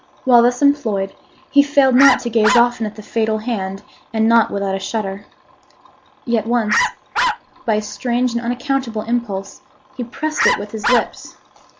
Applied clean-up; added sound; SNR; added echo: none; Bark; 2 dB; none.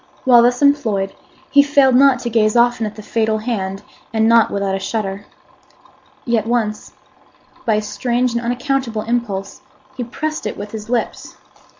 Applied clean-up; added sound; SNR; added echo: none; none; none; none.